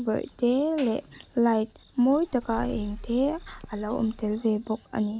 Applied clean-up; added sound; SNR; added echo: none; Engine starting / Car; 15 dB; none.